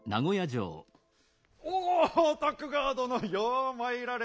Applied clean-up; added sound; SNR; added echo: none; none; none; none.